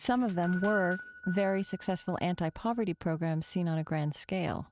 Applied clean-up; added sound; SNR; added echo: neural mask model RNNoise.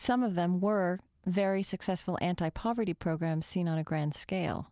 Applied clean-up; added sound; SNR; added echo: none; none; none; none.